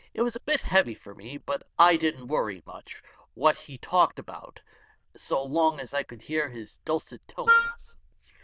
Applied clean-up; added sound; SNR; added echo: neural diffusion model UNIVERSE++.